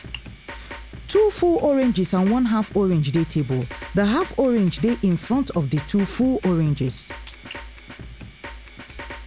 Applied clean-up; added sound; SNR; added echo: none; Drum kit; 16 dB; none.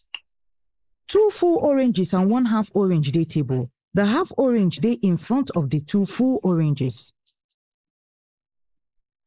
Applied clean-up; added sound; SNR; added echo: neural mask model Resemble Enhance denoiser.